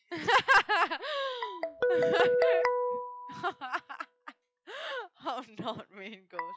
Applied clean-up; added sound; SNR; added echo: classical method log-MMSE.